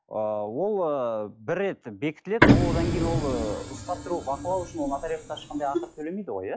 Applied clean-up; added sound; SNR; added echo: classical method log-MMSE.